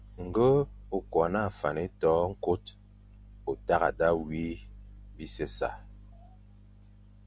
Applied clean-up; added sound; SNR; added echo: none; none; none; none.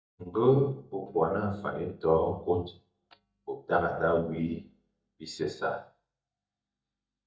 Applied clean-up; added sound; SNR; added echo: neural mask model DeepFilterNet 3.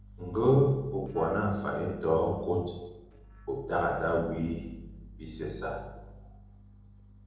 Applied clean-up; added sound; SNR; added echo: neural separator model SepFormer DNS4.